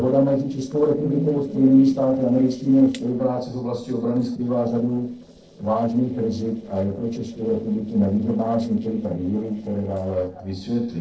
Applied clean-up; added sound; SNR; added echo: neural separator model SepFormer DNS4.